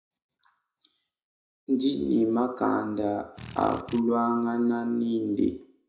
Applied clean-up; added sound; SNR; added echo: none; Drill; 14 dB; reverberation time 0.5 s.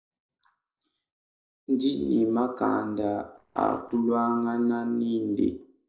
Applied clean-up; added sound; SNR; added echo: neural separator model SepFormer DNS4.